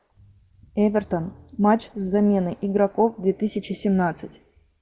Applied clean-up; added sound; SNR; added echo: none; none; none; none.